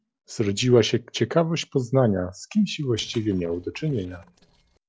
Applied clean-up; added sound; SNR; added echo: neural separator model SepFormer DNS4.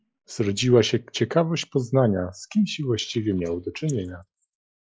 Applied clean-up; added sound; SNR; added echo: neural mask model Resemble Enhance denoiser.